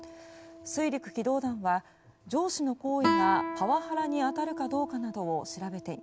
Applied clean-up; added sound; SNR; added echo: none; Guitar; 5 dB; none.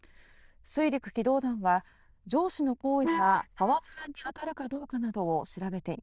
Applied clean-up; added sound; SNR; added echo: neural diffusion model UNIVERSE++.